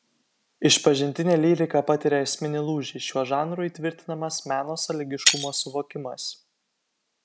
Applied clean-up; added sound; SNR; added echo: none; Shatter; 4 dB; none.